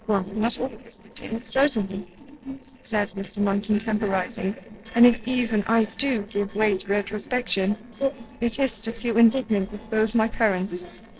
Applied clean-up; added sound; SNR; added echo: neural separator model SepFormer DNS4.